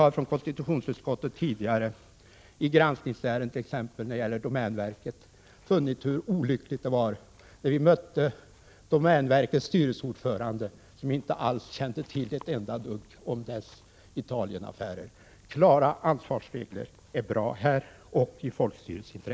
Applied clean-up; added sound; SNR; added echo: none; none; none; none.